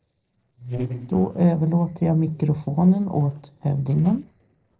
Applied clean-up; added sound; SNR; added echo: neural separator model SepFormer DNS4.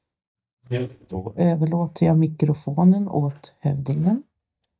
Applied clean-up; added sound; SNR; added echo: neural mask model DeepFilterNet 3.